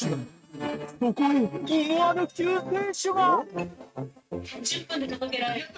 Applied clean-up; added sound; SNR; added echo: neural mask model RNNoise.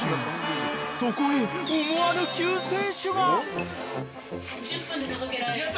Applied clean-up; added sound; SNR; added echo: none; Harmonica; 17 dB; none.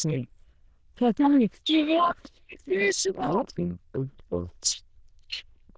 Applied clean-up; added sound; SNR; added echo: neural diffusion model UNIVERSE++.